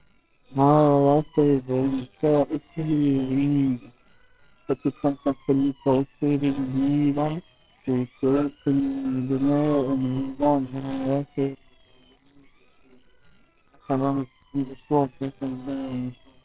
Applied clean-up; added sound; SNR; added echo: neural separator model SepFormer WHAMR!.